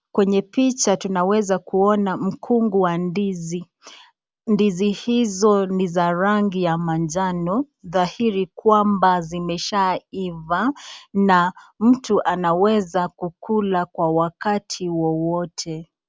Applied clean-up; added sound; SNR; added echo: none; none; none; none.